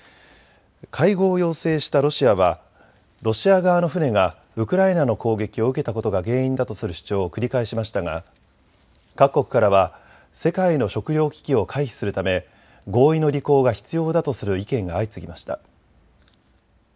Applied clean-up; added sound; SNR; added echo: none; none; none; none.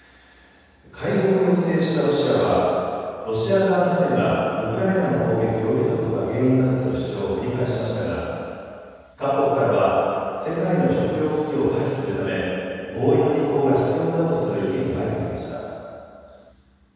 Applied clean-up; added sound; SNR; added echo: none; none; none; reverberation time 2.1 s.